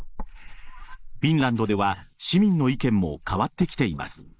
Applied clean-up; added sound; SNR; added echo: neural mask model Resemble Enhance denoiser.